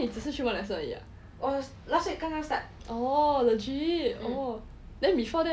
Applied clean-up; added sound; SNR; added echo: none; none; none; none.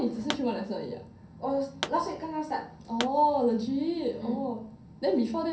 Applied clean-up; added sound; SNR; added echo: none; Explosion; 10 dB; reverberation time 0.6 s.